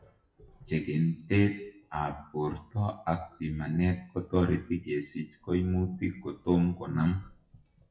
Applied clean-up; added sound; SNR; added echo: classical method WPE with log-MMSE.